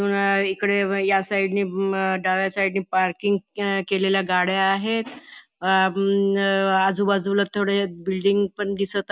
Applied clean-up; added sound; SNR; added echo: none; none; none; none.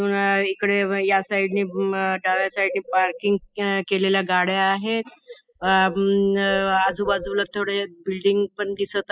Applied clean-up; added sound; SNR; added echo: classical method spectral subtraction.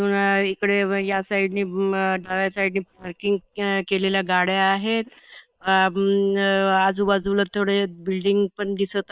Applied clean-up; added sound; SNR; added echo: neural separator model SepFormer WHAM!.